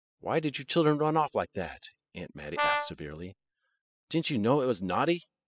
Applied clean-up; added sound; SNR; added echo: classical method spectral subtraction.